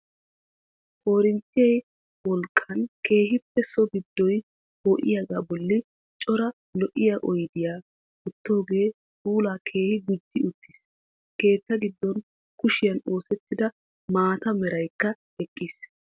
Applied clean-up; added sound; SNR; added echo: none; none; none; none.